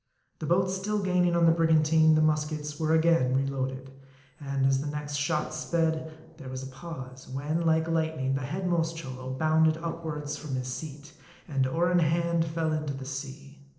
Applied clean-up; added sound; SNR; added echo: neural separator model SepFormer DNS4.